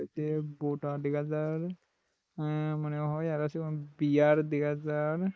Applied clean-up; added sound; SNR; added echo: neural mask model Resemble Enhance denoiser.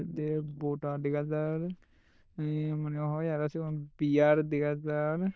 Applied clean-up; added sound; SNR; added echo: neural diffusion model UNIVERSE++.